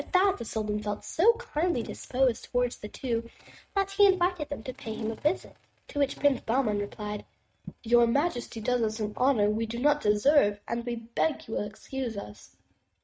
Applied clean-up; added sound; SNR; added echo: neural mask model RNNoise.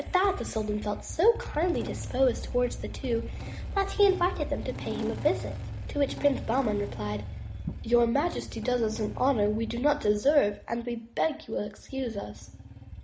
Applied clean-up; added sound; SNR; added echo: none; Engine starting / Motorcycle; 9 dB; none.